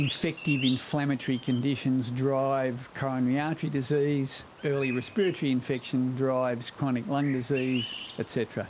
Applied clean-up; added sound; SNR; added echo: none; Bird vocalization, bird call, bird song; 14 dB; none.